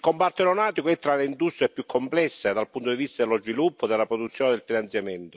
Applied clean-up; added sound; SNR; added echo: none; none; none; none.